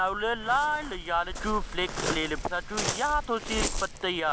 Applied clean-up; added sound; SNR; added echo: none; Waves, surf; 5 dB; none.